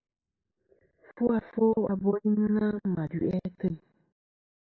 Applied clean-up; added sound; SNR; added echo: neural mask model Resemble Enhance denoiser.